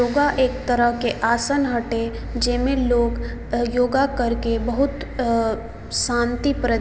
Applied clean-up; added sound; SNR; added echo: none; none; none; none.